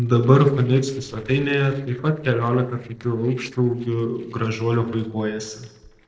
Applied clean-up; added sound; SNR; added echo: neural separator model SepFormer DNS4.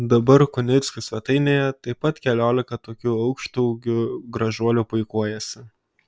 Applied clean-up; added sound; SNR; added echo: none; none; none; none.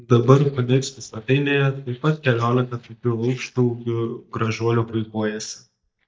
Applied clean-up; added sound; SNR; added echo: neural mask model DeepFilterNet 3.